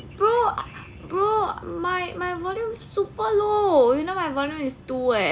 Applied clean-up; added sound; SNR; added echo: none; none; none; none.